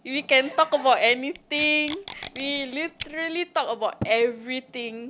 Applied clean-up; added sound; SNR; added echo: none; Packing tape, duct tape; 14 dB; none.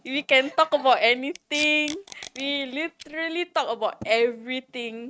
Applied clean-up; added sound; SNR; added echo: neural mask model RNNoise.